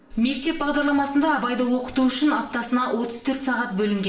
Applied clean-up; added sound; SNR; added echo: none; none; none; reverberation time 0.5 s.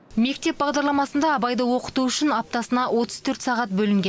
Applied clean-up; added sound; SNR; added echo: none; none; none; none.